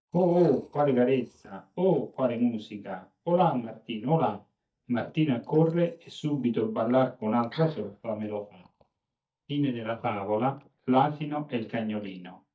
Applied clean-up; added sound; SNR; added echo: neural mask model DeepFilterNet 3.